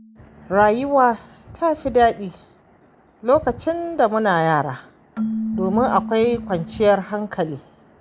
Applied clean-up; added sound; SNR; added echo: none; Keyboard (musical); 12 dB; none.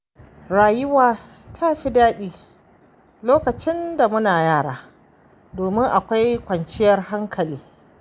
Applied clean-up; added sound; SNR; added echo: none; none; none; none.